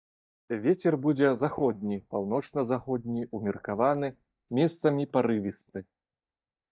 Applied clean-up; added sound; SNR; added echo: neural mask model DeepFilterNet 3.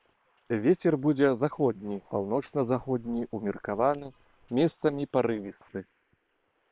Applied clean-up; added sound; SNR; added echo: neural separator model SepFormer WHAM!.